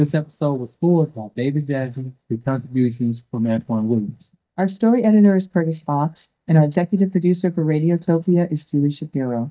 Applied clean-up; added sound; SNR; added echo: neural mask model DeepFilterNet 3.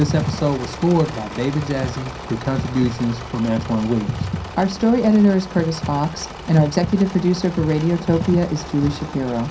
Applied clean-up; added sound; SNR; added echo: none; Engine / Mechanisms; 14 dB; reverberation time 0.3 s.